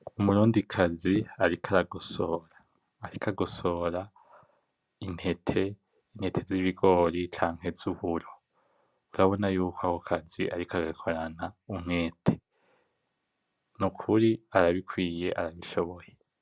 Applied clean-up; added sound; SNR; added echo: none; none; none; none.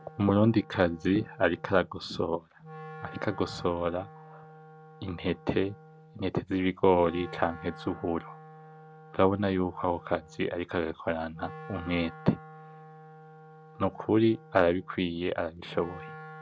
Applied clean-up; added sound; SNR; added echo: none; Wind instrument, woodwind instrument; 18 dB; none.